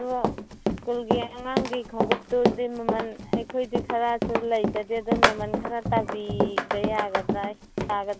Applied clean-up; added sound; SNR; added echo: none; Run; -1 dB; none.